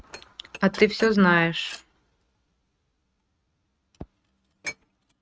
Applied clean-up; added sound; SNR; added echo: neural mask model RNNoise.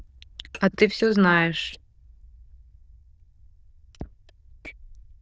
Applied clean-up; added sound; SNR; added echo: neural diffusion model UNIVERSE++.